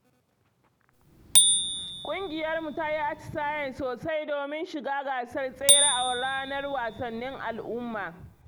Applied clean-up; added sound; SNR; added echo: none; Bicycle bell; -4 dB; none.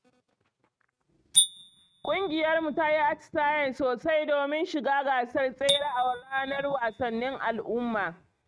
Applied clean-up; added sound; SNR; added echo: neural mask model RNNoise.